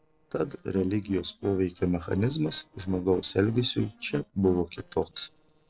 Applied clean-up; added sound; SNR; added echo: neural separator model SepFormer DNS4.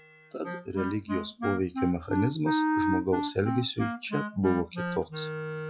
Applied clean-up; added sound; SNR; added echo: classical method log-MMSE.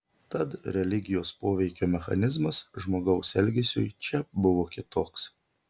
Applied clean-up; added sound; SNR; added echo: none; none; none; none.